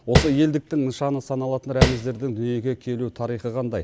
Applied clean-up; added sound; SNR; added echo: none; Tap; -3 dB; none.